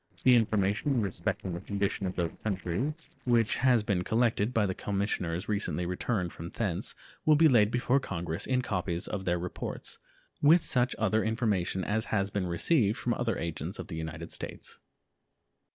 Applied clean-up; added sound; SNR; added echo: neural separator model SepFormer DNS4.